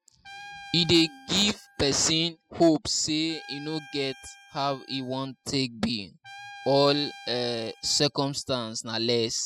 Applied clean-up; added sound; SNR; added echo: classical method spectral subtraction.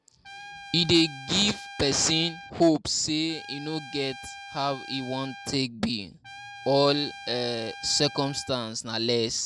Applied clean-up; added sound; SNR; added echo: none; Trumpet; 16 dB; none.